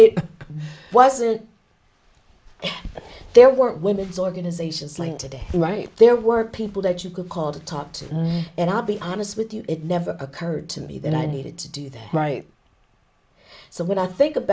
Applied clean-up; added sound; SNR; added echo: none; none; none; none.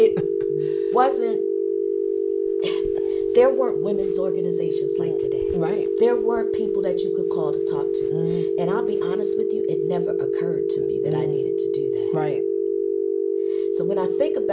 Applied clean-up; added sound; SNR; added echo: none; Telephone; -5 dB; none.